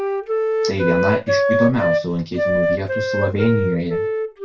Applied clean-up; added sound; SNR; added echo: none; Wind instrument, woodwind instrument; -2 dB; reverberation time 0.2 s.